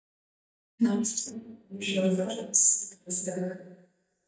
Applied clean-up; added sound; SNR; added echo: neural mask model DeepFilterNet 3.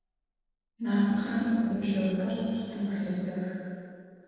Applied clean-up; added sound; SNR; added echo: neural separator model SepFormer DNS4.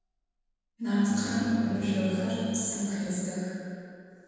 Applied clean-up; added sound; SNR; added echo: none; Bowed string instrument; 14 dB; reverberation time 2.1 s.